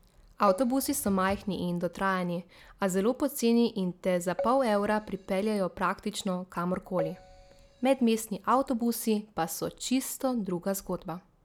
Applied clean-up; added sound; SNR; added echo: none; Keyboard (musical); 11 dB; none.